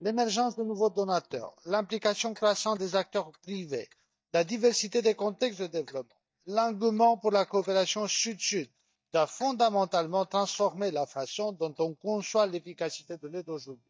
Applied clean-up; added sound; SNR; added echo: neural mask model DeepFilterNet 3.